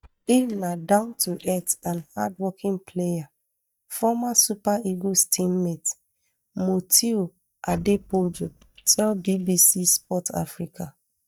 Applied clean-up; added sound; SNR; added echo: neural mask model DeepFilterNet 3.